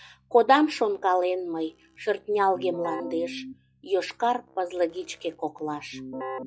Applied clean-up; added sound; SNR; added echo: classical method log-MMSE.